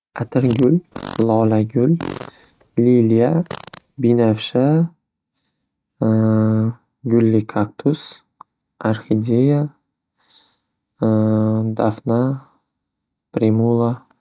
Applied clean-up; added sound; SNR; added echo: neural mask model RNNoise.